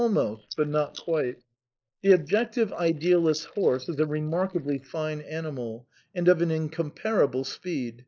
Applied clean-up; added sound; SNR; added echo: neural mask model Resemble Enhance denoiser.